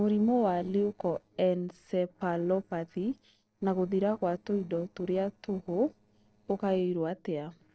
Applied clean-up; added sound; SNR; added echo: neural separator model SepFormer DNS4.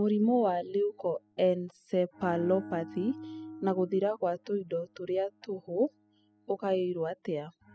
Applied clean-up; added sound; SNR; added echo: classical method spectral subtraction.